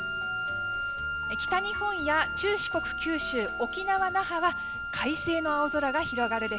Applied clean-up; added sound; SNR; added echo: none; Wind instrument, woodwind instrument; 2 dB; none.